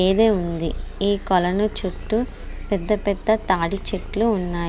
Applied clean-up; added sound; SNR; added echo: none; Purr; 10 dB; none.